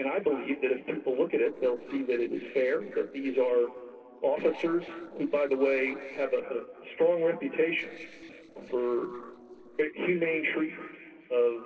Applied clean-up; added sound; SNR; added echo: neural separator model SepFormer DNS4.